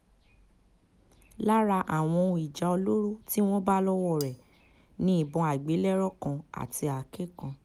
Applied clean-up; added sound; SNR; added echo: none; Cutlery, silverware; 19 dB; none.